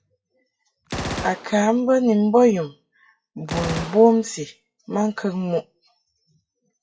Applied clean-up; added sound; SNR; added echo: classical method WPE with log-MMSE.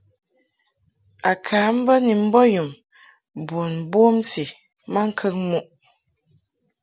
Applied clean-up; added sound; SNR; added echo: none; none; none; none.